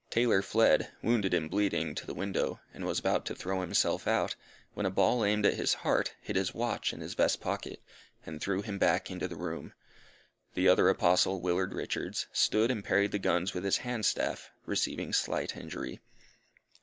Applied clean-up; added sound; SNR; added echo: none; none; none; none.